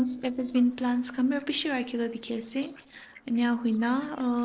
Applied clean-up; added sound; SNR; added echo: neural separator model SepFormer DNS4.